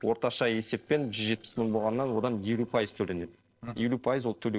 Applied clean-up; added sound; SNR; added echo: neural separator model SepFormer DNS4.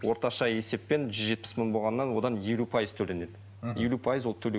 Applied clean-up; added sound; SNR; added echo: none; none; none; none.